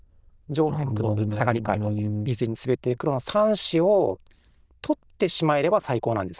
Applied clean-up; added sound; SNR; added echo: neural diffusion model UNIVERSE++.